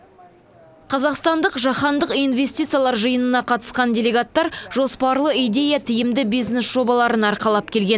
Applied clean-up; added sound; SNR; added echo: none; none; none; none.